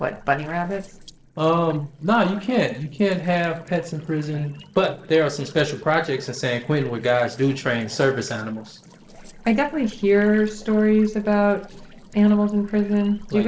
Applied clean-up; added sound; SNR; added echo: neural separator model SepFormer DNS4.